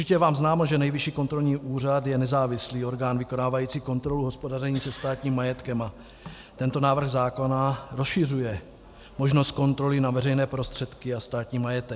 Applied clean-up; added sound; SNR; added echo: none; none; none; none.